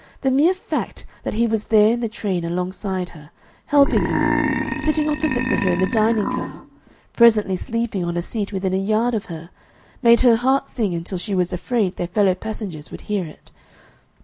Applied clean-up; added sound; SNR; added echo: none; Burping, eructation; 2 dB; none.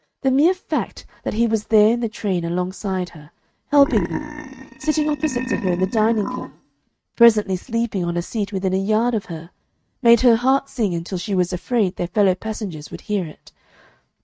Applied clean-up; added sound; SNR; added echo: neural mask model RNNoise.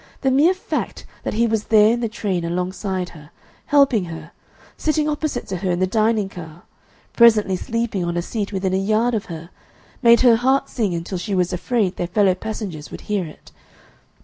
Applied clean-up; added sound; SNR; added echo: none; none; none; none.